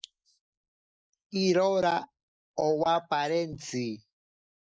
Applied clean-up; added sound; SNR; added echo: neural mask model Resemble Enhance denoiser.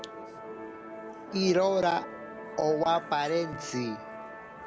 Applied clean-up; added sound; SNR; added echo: none; Musical instrument; 11 dB; none.